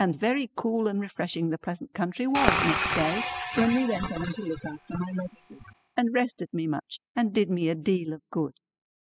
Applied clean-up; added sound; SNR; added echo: classical method spectral subtraction.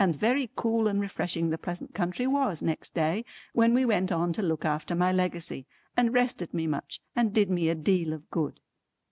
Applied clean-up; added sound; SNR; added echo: none; none; none; none.